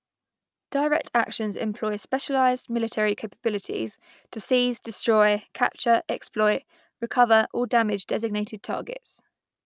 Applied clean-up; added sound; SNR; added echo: none; none; none; none.